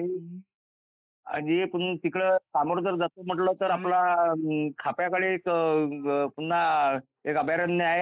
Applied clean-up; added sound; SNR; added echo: neural mask model Resemble Enhance denoiser.